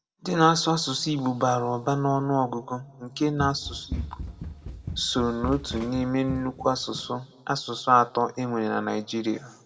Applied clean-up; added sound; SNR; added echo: none; Run; 10 dB; reverberation time 1.1 s.